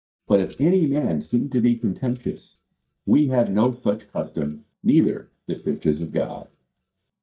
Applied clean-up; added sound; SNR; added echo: neural mask model DeepFilterNet 3.